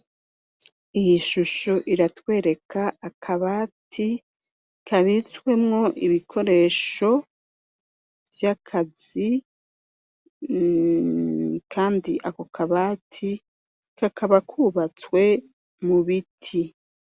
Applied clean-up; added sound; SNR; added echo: none; none; none; none.